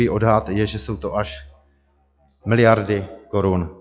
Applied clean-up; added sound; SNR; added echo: classical method log-MMSE.